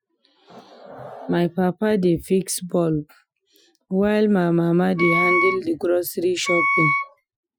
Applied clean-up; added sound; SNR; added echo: classical method Wiener filter.